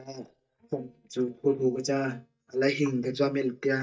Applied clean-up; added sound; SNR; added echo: neural mask model DeepFilterNet 3.